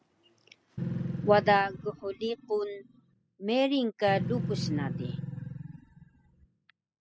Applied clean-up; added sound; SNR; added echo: classical method spectral subtraction.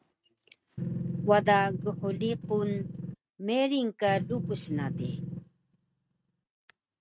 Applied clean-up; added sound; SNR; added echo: neural mask model RNNoise.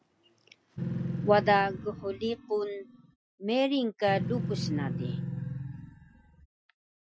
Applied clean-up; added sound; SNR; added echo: classical method Wiener filter.